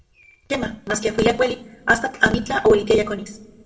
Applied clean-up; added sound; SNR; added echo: none; none; none; reverberation time 0.5 s.